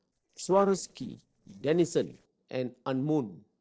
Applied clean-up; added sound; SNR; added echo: neural separator model SepFormer DNS4.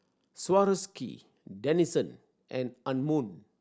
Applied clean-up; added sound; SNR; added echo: none; none; none; none.